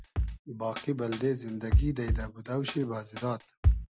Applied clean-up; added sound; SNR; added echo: none; Drum kit; -3 dB; none.